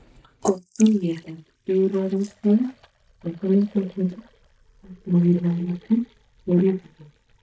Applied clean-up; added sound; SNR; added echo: neural mask model DeepFilterNet 3.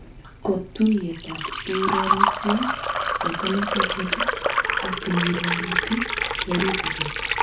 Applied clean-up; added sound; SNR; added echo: none; Liquid; -2 dB; reverberation time 0.3 s.